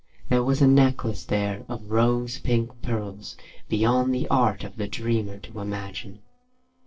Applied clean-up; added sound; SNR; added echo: neural separator model SepFormer DNS4.